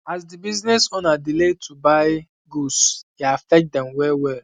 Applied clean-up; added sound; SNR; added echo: none; none; none; none.